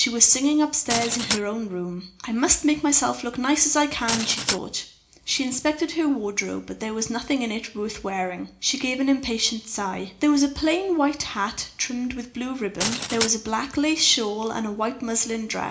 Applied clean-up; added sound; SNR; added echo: none; Glass; 5 dB; reverberation time 0.4 s.